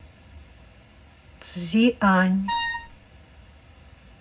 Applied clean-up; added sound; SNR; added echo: none; Wind instrument, woodwind instrument; 3 dB; reverberation time 0.3 s.